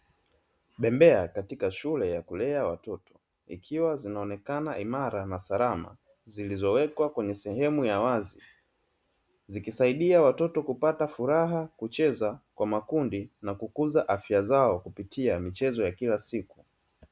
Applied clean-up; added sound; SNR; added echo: none; none; none; none.